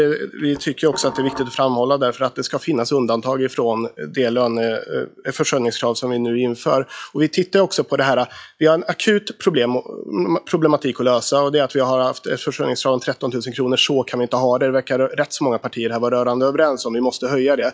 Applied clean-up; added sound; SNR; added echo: classical method log-MMSE.